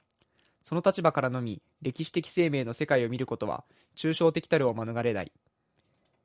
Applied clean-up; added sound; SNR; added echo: none; none; none; none.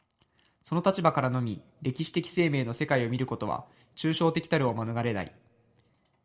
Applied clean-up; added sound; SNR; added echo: none; none; none; reverberation time 0.4 s.